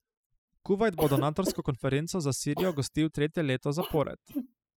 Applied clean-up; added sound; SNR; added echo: classical method spectral subtraction.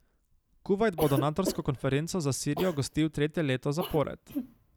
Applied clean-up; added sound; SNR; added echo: none; Cough; 10 dB; none.